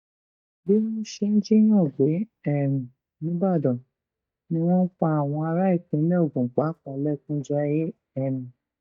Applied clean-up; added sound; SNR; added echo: neural mask model DeepFilterNet 3.